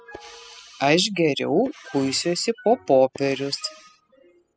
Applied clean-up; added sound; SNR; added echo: classical method spectral subtraction.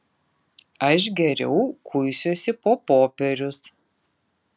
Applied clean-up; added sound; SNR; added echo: none; none; none; none.